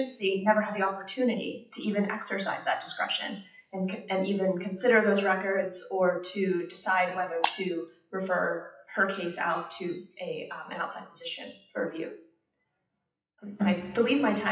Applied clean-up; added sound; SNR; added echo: classical method WPE with log-MMSE.